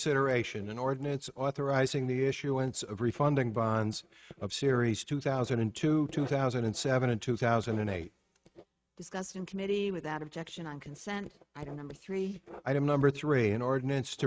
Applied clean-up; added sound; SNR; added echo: neural mask model RNNoise.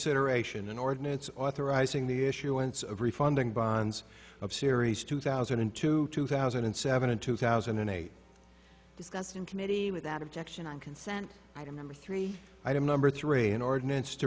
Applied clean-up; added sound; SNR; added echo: none; none; none; none.